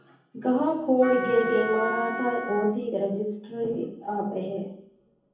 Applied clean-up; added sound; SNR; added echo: none; Wind instrument, woodwind instrument; 6 dB; reverberation time 0.7 s.